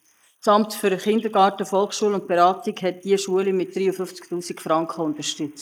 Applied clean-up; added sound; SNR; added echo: neural mask model Resemble Enhance denoiser.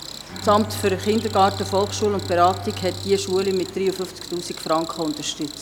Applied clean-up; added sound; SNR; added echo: none; Cricket + Bowed string instrument; 11 dB; none.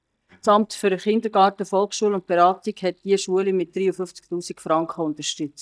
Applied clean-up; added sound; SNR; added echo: neural mask model DeepFilterNet 3.